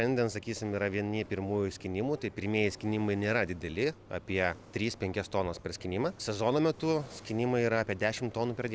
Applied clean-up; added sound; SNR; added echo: none; none; none; none.